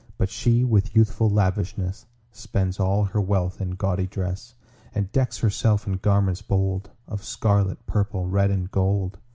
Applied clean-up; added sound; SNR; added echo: none; none; none; none.